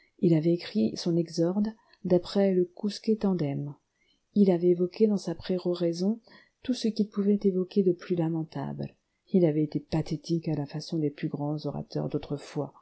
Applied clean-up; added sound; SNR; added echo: none; none; none; none.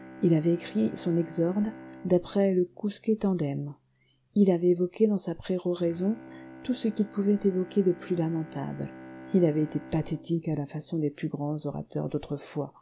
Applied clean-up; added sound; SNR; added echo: none; Bowed string instrument; 20 dB; none.